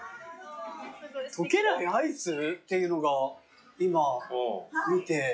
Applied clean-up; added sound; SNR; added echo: classical method log-MMSE.